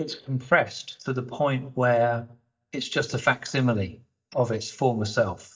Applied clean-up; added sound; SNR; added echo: neural mask model DeepFilterNet 3.